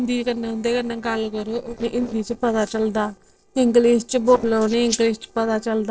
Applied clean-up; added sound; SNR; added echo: neural separator model SepFormer DNS4.